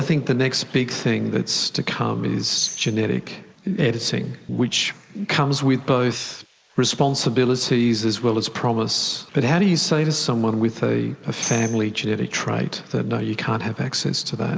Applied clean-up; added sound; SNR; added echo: neural mask model Resemble Enhance denoiser.